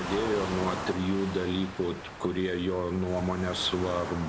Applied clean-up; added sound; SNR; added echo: none; Waves, surf; 8 dB; none.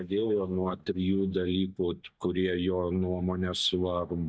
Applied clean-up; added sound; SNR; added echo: neural mask model DeepFilterNet 3.